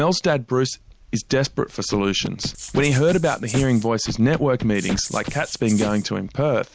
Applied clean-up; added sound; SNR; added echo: none; Scratching (performance technique) + Rattle (instrument); 13 dB; none.